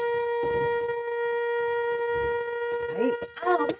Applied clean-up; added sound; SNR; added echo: neural mask model RNNoise.